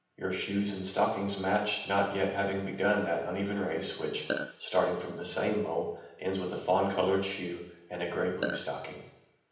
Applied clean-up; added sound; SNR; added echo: none; Burping, eructation; 3 dB; reverberation time 0.9 s.